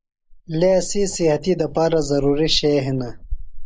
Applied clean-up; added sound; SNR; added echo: neural mask model Resemble Enhance denoiser.